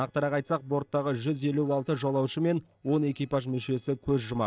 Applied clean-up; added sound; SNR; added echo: neural separator model SepFormer DNS4.